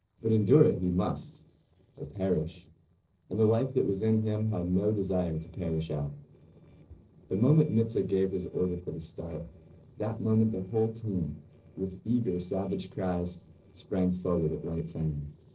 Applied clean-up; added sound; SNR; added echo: neural separator model SepFormer DNS4.